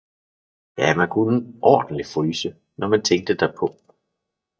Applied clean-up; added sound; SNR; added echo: neural mask model DeepFilterNet 3.